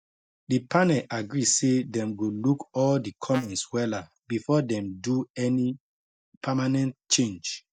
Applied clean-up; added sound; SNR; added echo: neural mask model DeepFilterNet 3.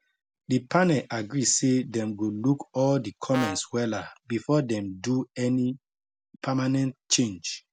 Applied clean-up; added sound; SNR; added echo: none; Brass instrument; 8 dB; none.